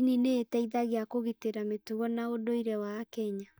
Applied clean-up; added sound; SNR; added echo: neural mask model DeepFilterNet 3.